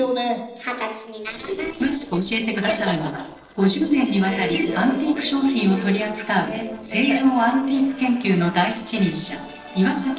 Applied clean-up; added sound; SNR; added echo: neural separator model SepFormer DNS4.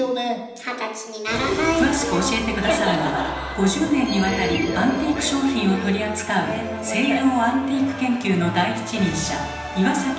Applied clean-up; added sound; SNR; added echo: none; Bird; 18 dB; reverberation time 0.9 s.